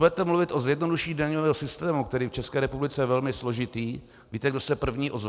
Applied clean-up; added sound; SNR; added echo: none; none; none; none.